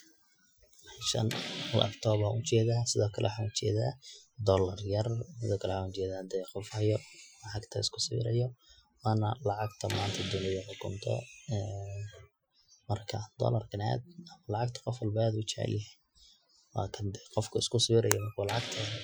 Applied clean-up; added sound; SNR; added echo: classical method Wiener filter.